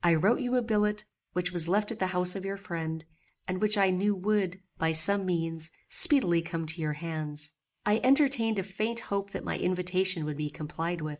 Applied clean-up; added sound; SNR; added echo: neural mask model Resemble Enhance denoiser.